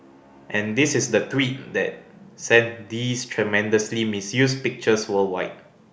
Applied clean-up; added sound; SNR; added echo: none; none; none; none.